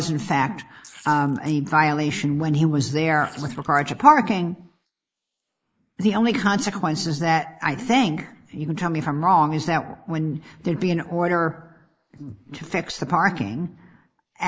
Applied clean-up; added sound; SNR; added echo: neural mask model Resemble Enhance denoiser.